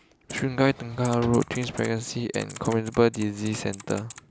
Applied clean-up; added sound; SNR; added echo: none; Typing + Drawer open or close; 17 dB; none.